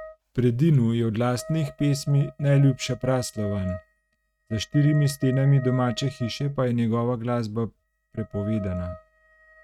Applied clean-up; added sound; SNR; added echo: neural mask model RNNoise.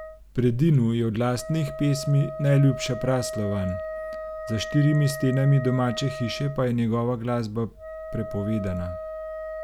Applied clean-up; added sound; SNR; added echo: none; Wind instrument, woodwind instrument; 11 dB; none.